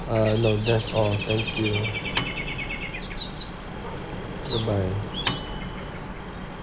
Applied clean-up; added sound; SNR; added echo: none; Bird / Dog + Microwave oven; 4 dB; none.